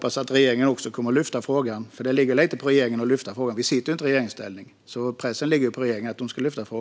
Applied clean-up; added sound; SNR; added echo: none; none; none; none.